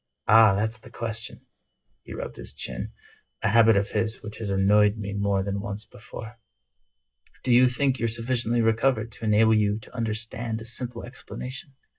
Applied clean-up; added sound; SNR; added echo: neural mask model DeepFilterNet 3.